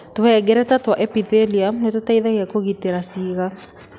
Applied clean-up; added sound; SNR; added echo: none; none; none; none.